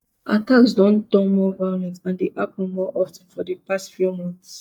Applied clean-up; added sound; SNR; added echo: neural mask model DeepFilterNet 3.